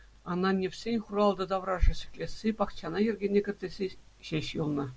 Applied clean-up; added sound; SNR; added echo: none; none; none; none.